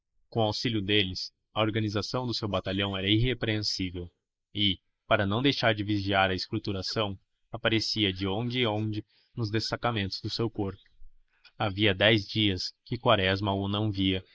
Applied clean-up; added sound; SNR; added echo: neural mask model Resemble Enhance denoiser.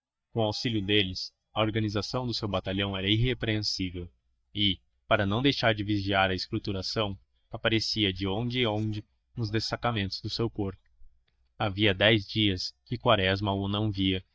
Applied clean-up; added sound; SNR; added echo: neural mask model DeepFilterNet 3.